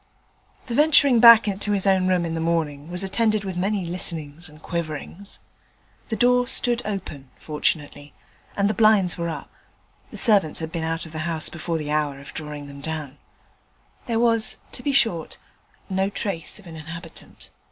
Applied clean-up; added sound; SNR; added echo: none; none; none; none.